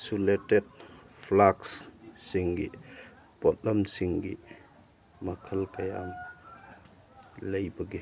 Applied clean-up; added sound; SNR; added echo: none; none; none; none.